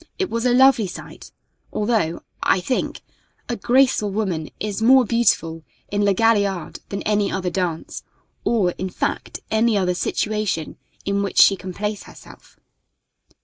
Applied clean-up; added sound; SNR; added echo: neural mask model Resemble Enhance denoiser.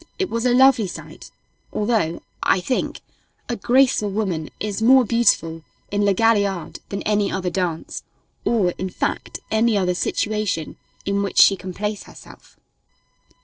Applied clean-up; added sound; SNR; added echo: neural separator model SepFormer DNS4.